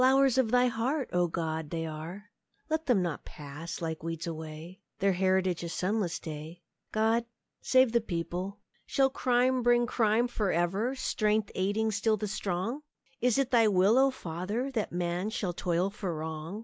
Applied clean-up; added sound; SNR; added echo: none; none; none; none.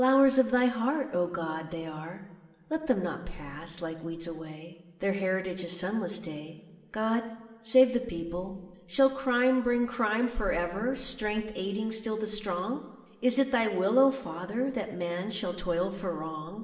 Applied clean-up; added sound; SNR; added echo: none; none; none; reverberation time 2.9 s.